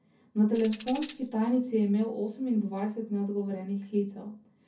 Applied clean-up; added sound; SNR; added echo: none; Tambourine; 17 dB; reverberation time 0.3 s.